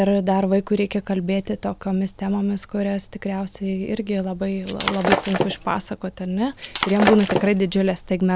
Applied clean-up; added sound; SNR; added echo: none; Shatter; 3 dB; none.